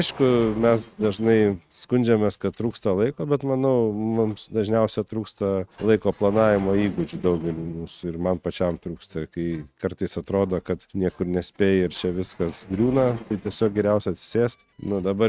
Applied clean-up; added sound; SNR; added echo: neural mask model RNNoise.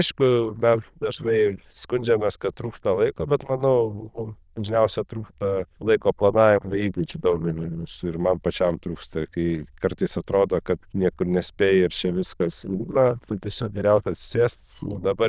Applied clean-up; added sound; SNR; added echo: neural diffusion model UNIVERSE++.